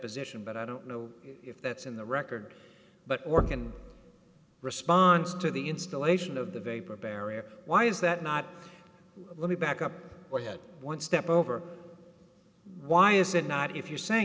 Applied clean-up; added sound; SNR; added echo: none; Knock / Wood; 7 dB; none.